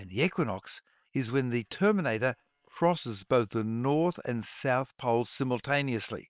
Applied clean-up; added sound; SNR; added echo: neural separator model SepFormer WHAM!.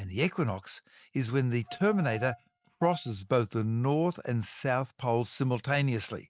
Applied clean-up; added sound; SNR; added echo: neural mask model RNNoise.